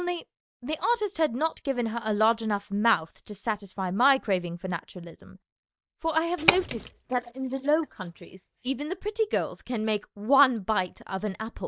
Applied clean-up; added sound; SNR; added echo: neural mask model DeepFilterNet 3.